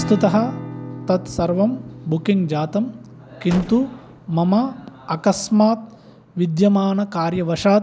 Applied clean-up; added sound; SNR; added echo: none; Acoustic guitar / Strum + Gunshot, gunfire; 15 dB; none.